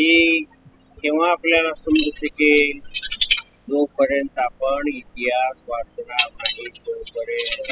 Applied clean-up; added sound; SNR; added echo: classical method spectral subtraction.